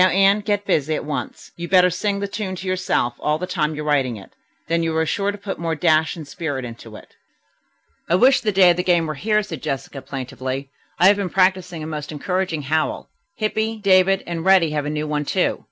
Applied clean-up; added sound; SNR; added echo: none; none; none; none.